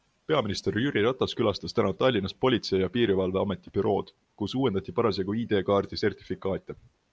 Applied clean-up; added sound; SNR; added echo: none; none; none; none.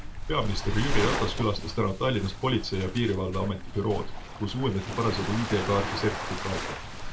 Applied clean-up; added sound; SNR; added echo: none; Waves, surf; 3 dB; reverberation time 0.2 s.